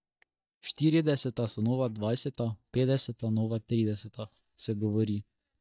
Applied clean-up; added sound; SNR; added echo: neural mask model DeepFilterNet 3.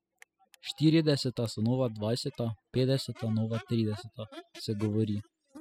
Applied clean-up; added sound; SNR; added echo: classical method spectral subtraction.